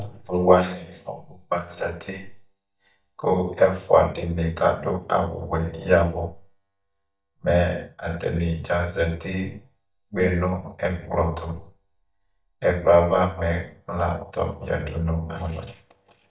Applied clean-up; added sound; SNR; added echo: neural mask model DeepFilterNet 3.